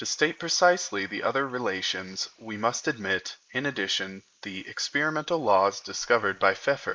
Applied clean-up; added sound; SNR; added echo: neural mask model Resemble Enhance denoiser.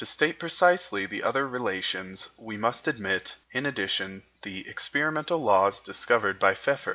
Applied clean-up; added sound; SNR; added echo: none; none; none; none.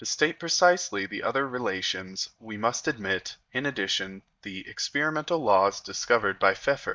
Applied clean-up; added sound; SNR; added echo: neural mask model DeepFilterNet 3.